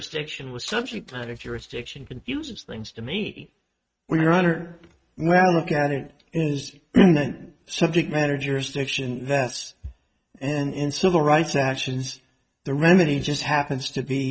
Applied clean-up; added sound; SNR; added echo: neural mask model RNNoise.